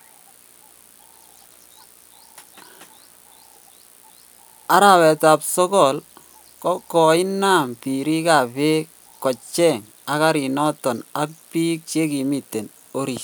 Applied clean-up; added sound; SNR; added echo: none; none; none; none.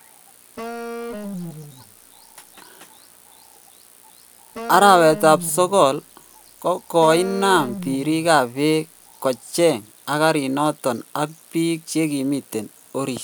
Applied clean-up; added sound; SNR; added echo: none; Wind instrument, woodwind instrument; 12 dB; none.